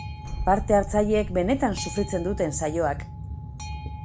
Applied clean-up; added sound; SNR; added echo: none; Boat, Water vehicle + Boom; 7 dB; none.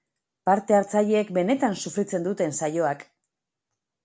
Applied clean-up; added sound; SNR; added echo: none; none; none; none.